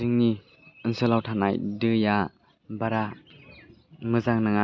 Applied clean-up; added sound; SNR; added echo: none; none; none; none.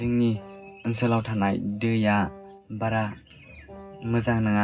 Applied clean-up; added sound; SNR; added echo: none; Wind instrument, woodwind instrument; 20 dB; reverberation time 0.4 s.